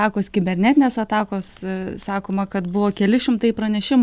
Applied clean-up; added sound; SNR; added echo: none; none; none; none.